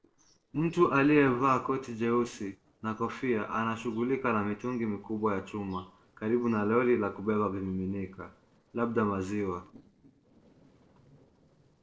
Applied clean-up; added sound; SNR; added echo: neural separator model SepFormer DNS4.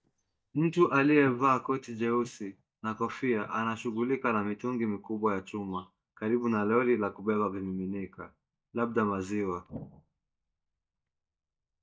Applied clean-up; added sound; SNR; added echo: neural mask model DeepFilterNet 3.